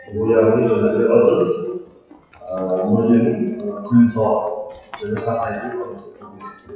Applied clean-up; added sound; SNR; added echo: classical method WPE with log-MMSE.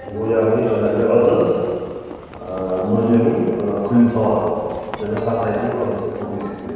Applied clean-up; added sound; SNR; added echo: none; Livestock, farm animals, working animals; 16 dB; reverberation time 1.9 s.